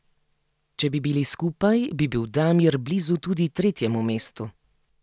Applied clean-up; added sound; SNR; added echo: none; none; none; none.